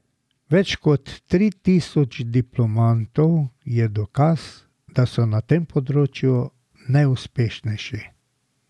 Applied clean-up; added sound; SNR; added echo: none; none; none; none.